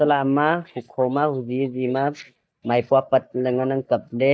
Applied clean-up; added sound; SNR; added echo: neural mask model DeepFilterNet 3.